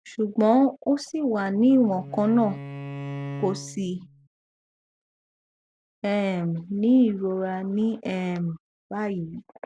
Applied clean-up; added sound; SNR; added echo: none; Bowed string instrument; 12 dB; none.